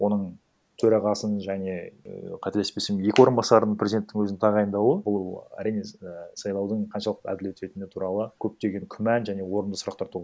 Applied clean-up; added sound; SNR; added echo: none; none; none; none.